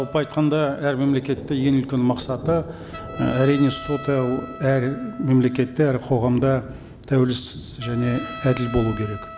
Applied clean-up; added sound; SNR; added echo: none; Trumpet + Thunder; 15 dB; none.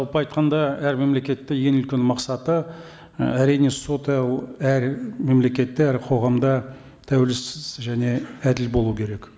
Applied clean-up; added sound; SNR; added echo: none; none; none; none.